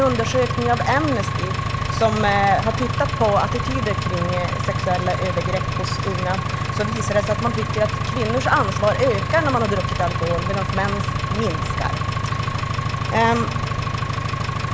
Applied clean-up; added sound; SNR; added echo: none; Engine; 0 dB; none.